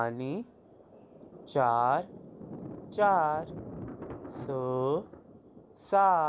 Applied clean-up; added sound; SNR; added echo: none; Thunder; 15 dB; none.